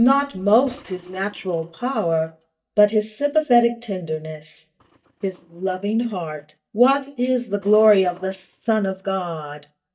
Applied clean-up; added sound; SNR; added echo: neural mask model DeepFilterNet 3.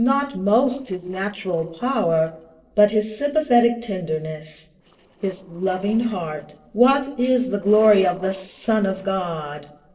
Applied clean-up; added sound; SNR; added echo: neural separator model SepFormer DNS4.